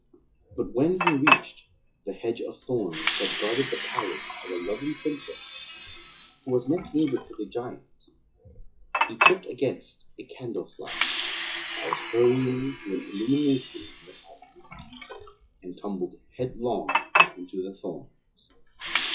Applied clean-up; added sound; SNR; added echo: classical method WPE with log-MMSE.